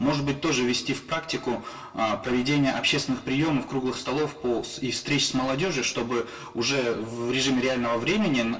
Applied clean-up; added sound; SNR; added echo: none; none; none; reverberation time 0.2 s.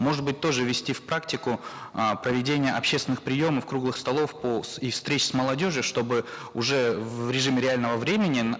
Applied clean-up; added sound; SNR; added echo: none; none; none; none.